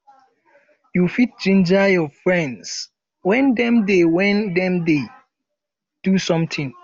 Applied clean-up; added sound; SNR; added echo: none; none; none; none.